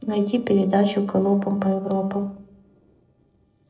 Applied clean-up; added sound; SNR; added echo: neural separator model SepFormer DNS4.